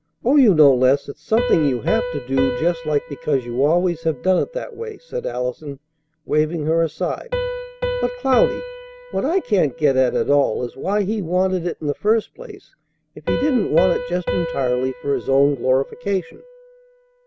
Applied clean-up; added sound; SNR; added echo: none; Piano; 10 dB; none.